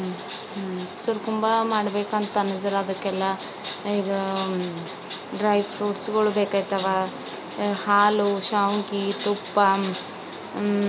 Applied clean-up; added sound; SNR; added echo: none; none; none; none.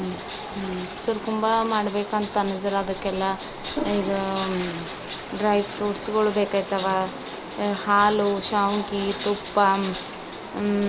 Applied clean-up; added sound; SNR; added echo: none; Toilet flush / Water; 14 dB; none.